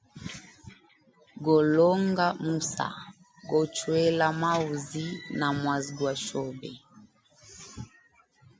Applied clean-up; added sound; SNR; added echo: none; none; none; none.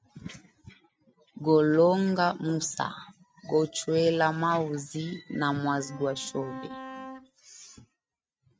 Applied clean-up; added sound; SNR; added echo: neural mask model RNNoise.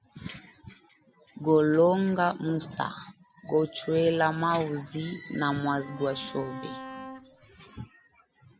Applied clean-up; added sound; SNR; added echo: none; Bowed string instrument; 14 dB; none.